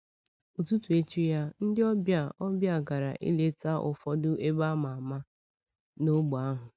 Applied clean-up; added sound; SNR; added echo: none; none; none; none.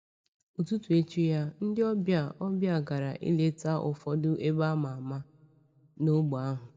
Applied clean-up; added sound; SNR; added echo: none; none; none; reverberation time 2.0 s.